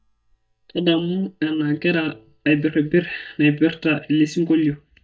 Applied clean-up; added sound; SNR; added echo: neural mask model DeepFilterNet 3.